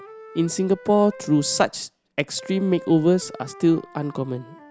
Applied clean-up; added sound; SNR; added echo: none; Wind instrument, woodwind instrument; 20 dB; none.